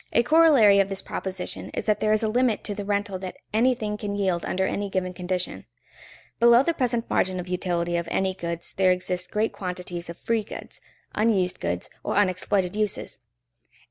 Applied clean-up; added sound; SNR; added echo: none; none; none; none.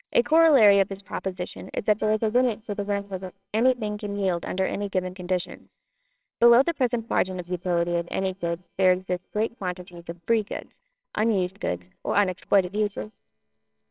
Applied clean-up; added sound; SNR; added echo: neural separator model SepFormer WHAMR!.